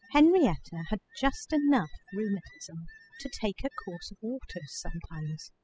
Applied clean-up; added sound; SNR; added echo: classical method spectral subtraction.